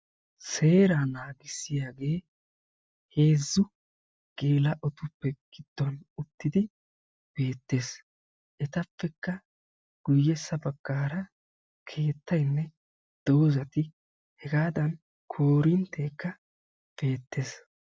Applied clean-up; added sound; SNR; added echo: none; none; none; none.